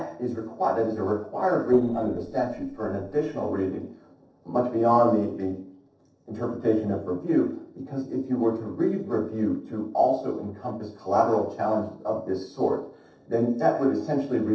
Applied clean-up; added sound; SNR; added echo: neural separator model SepFormer DNS4.